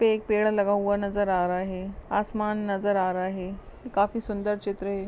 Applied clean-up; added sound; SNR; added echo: none; none; none; none.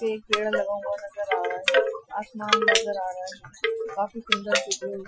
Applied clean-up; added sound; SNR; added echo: classical method Wiener filter.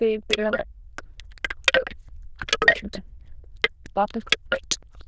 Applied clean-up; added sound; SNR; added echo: neural diffusion model UNIVERSE++.